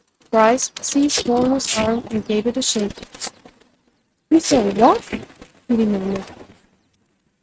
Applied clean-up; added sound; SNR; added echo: neural mask model RNNoise.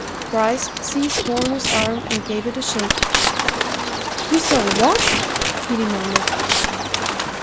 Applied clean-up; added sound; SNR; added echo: none; Bird + Packing tape, duct tape; -2 dB; none.